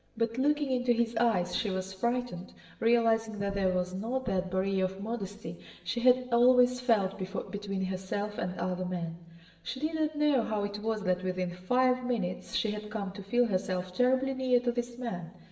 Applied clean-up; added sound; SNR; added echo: none; none; none; reverberation time 0.9 s.